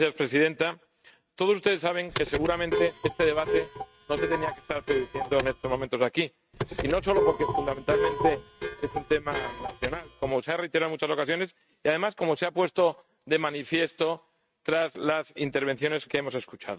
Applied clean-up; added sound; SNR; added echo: neural mask model RNNoise.